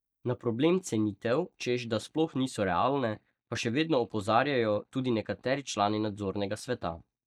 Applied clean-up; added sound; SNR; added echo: neural mask model DeepFilterNet 3.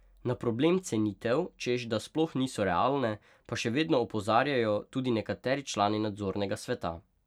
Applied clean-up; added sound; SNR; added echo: none; none; none; none.